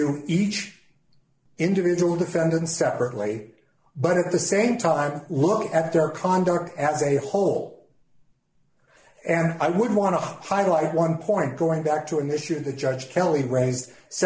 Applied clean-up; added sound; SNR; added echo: none; none; none; none.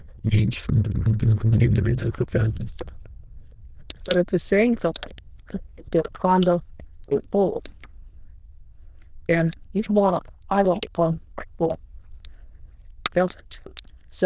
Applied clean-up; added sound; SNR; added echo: neural diffusion model UNIVERSE++.